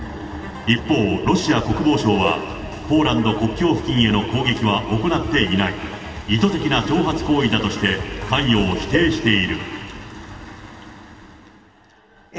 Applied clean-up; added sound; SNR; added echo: none; Cowbell; 15 dB; reverberation time 2.2 s.